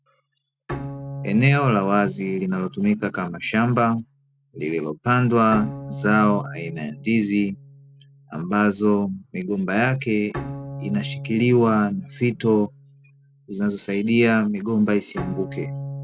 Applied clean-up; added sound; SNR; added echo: none; Bowed string instrument; 14 dB; none.